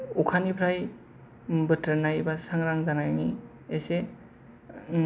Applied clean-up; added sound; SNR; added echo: none; none; none; none.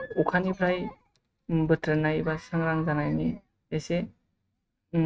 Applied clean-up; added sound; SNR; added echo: neural mask model RNNoise.